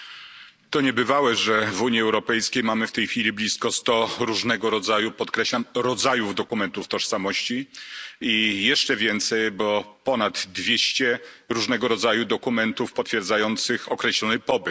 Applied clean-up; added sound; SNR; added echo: none; none; none; none.